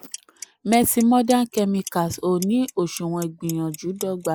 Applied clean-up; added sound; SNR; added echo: neural mask model Resemble Enhance denoiser.